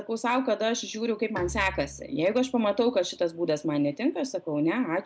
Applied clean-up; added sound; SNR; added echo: none; Bowed string instrument; 17 dB; none.